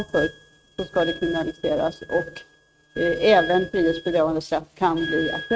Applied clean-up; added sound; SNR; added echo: neural mask model RNNoise.